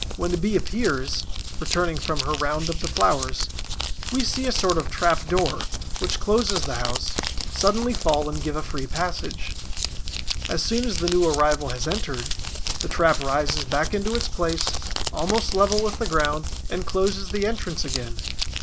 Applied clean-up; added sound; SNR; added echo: none; Crumpling, crinkling; 1 dB; none.